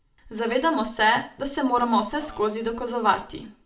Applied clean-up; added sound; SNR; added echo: none; Burping, eructation; 19 dB; reverberation time 0.4 s.